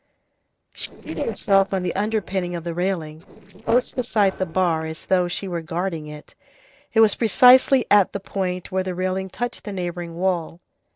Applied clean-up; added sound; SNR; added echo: neural separator model SepFormer DNS4.